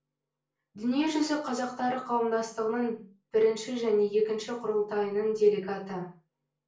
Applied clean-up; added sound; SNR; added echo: none; none; none; reverberation time 0.3 s.